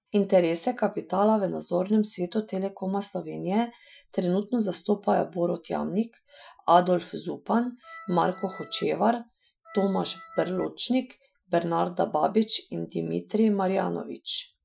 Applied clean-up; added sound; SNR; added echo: classical method Wiener filter.